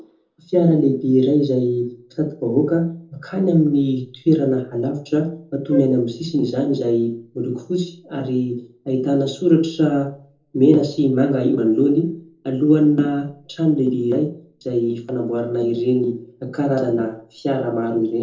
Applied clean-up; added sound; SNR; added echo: neural separator model SepFormer DNS4.